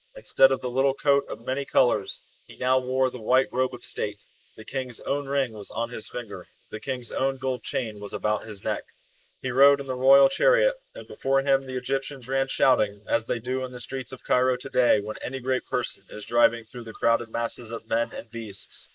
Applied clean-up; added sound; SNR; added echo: neural mask model Resemble Enhance denoiser.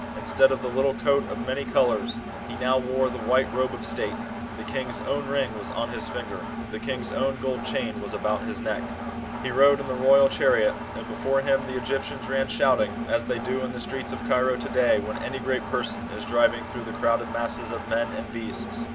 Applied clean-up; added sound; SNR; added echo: none; Engine; 7 dB; none.